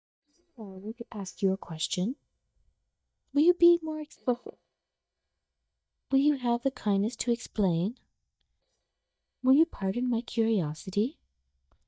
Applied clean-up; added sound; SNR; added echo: neural mask model DeepFilterNet 3.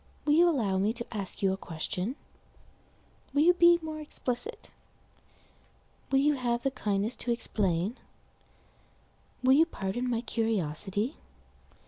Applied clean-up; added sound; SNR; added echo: none; none; none; none.